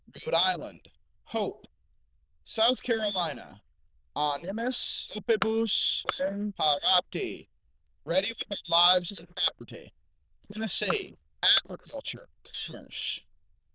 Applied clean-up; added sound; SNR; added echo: neural diffusion model UNIVERSE++.